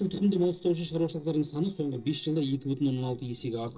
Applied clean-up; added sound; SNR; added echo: neural separator model SepFormer DNS4.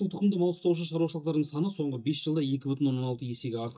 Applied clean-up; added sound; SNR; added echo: neural mask model DeepFilterNet 3.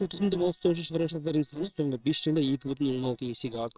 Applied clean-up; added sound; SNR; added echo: neural separator model SepFormer WHAMR!.